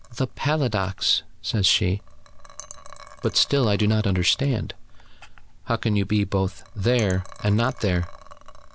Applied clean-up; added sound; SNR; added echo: none; Liquid; 16 dB; none.